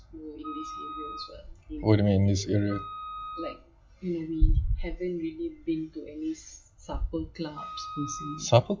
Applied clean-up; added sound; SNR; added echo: classical method WPE with log-MMSE.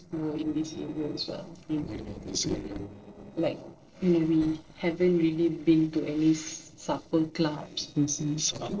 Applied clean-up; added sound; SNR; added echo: neural separator model SepFormer DNS4.